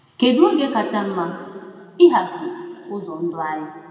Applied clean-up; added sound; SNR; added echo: none; none; none; reverberation time 1.9 s.